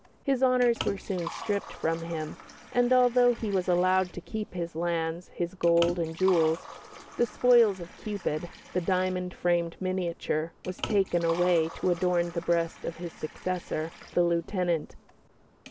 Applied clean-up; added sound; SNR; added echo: none; Liquid; 16 dB; none.